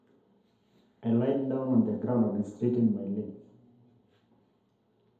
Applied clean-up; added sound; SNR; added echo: none; none; none; reverberation time 2.1 s.